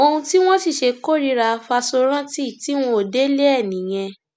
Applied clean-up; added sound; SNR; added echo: none; none; none; none.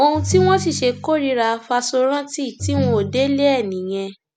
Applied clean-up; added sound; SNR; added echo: none; Ringtone; 7 dB; none.